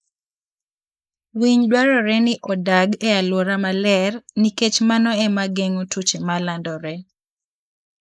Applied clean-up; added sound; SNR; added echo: neural mask model Resemble Enhance denoiser.